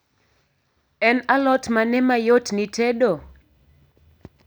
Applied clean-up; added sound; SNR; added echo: none; none; none; none.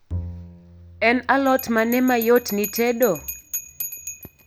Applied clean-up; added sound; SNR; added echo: none; Bowed string instrument + Bell; 12 dB; none.